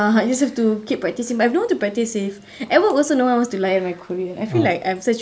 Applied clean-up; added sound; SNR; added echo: none; none; none; none.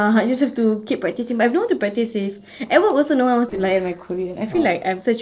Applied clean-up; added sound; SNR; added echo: neural separator model SepFormer DNS4.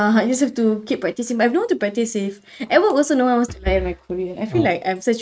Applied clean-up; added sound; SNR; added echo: neural mask model RNNoise.